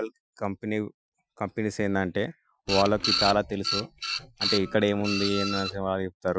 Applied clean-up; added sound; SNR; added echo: classical method Wiener filter.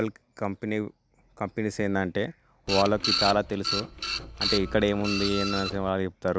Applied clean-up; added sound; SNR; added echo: none; Printer; 3 dB; none.